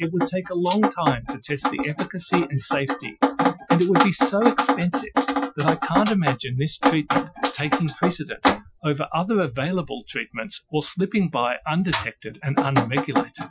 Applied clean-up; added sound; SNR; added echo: classical method Wiener filter.